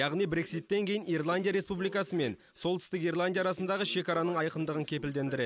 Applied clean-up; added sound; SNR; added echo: none; none; none; none.